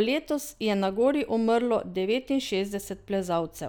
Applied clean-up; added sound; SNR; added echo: none; none; none; none.